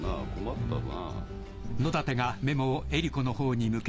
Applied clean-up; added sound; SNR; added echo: none; none; none; none.